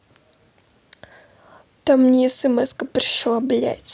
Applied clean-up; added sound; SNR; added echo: none; none; none; none.